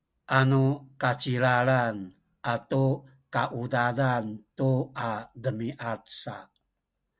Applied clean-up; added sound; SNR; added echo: none; none; none; none.